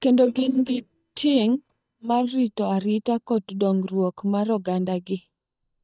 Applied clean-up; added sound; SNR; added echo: neural mask model DeepFilterNet 3.